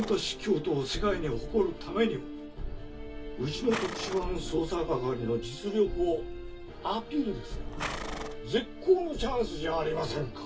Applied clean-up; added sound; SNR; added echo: none; Livestock, farm animals, working animals; 15 dB; reverberation time 0.1 s.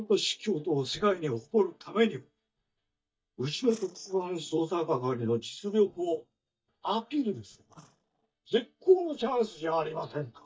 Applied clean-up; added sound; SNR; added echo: neural mask model DeepFilterNet 3.